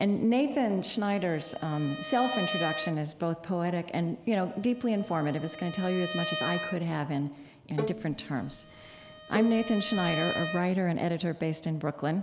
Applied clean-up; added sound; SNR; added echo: none; Bowed string instrument + Bowed string instrument; 9 dB; none.